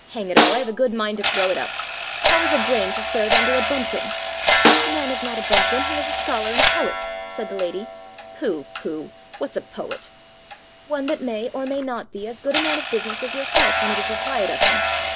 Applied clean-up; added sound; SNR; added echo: none; Snare drum + Clock; -3 dB; none.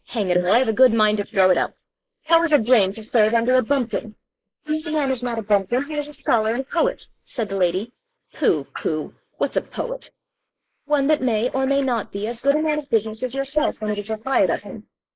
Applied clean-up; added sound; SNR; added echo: neural mask model Resemble Enhance denoiser.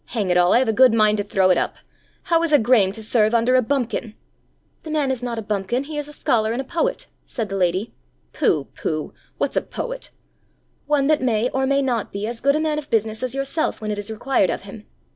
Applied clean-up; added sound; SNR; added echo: none; none; none; none.